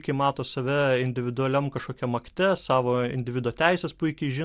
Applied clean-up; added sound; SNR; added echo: none; none; none; none.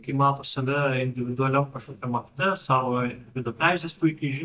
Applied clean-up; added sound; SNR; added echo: neural mask model DeepFilterNet 3.